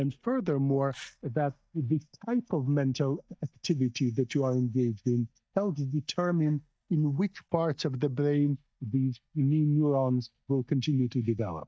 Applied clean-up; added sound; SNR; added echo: neural mask model DeepFilterNet 3.